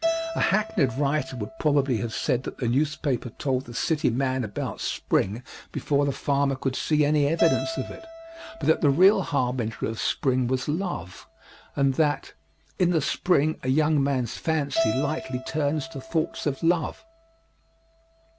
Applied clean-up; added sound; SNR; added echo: none; Keyboard (musical); 12 dB; none.